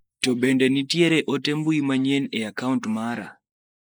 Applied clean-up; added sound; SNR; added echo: neural mask model Resemble Enhance denoiser.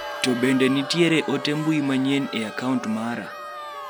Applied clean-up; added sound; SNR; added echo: none; Bell + Crowd; 11 dB; none.